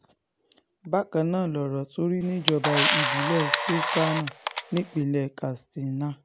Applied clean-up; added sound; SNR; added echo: none; Camera; -1 dB; none.